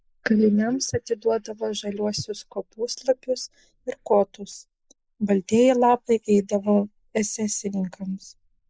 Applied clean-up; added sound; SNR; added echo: neural mask model Resemble Enhance denoiser.